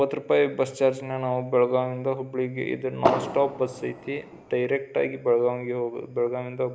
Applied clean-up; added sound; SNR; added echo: none; Fireworks; 4 dB; none.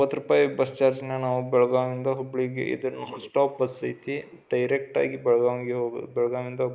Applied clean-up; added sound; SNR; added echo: neural mask model Resemble Enhance denoiser.